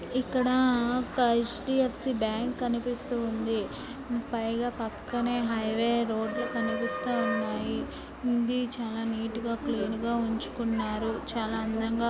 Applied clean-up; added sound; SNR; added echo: none; Vehicle; 19 dB; none.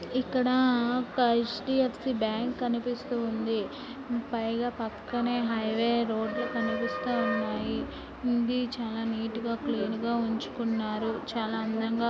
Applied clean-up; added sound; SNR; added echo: none; none; none; none.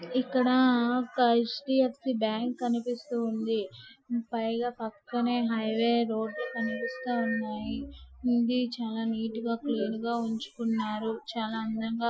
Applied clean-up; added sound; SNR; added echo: classical method Wiener filter.